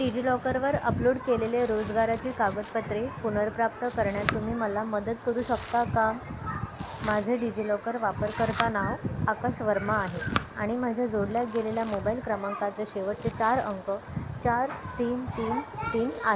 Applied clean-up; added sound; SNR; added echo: none; Domestic sounds, home sounds; 16 dB; none.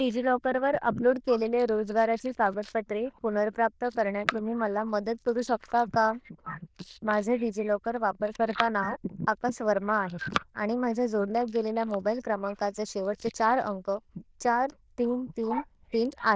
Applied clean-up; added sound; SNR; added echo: neural diffusion model UNIVERSE++.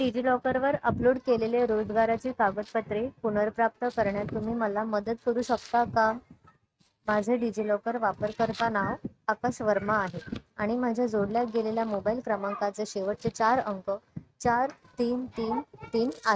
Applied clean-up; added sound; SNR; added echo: neural mask model RNNoise.